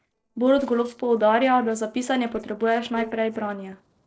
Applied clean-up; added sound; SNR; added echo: neural separator model SepFormer DNS4.